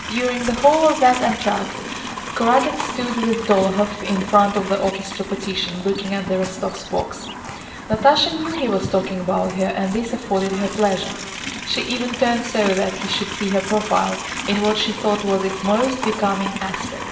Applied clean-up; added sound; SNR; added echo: none; Livestock, farm animals, working animals; 9 dB; reverberation time 0.8 s.